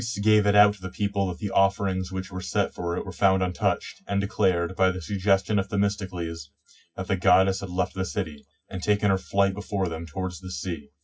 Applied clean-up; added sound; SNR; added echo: none; none; none; reverberation time 0.4 s.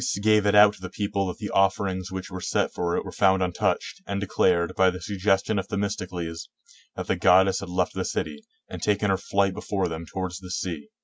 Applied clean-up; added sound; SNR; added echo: none; none; none; none.